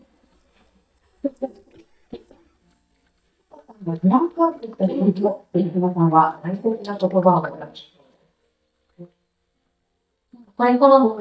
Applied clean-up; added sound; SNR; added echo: neural mask model DeepFilterNet 3.